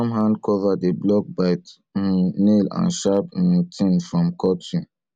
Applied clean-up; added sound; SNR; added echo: none; none; none; none.